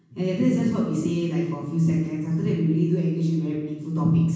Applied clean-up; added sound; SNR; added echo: none; none; none; reverberation time 1.2 s.